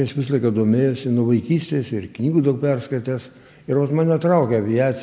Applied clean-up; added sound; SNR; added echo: none; none; none; none.